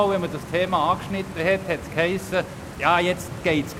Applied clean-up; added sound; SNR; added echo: none; Stream; 12 dB; none.